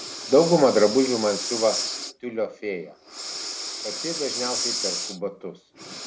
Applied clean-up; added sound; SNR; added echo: none; Breathing; 7 dB; none.